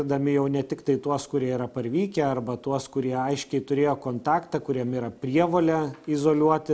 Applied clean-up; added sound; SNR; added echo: none; none; none; none.